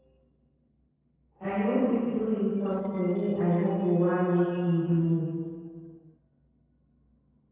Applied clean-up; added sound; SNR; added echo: neural separator model SepFormer DNS4.